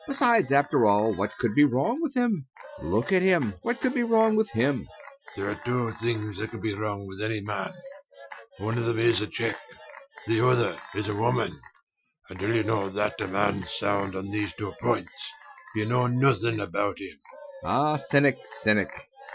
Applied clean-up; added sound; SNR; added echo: classical method Wiener filter.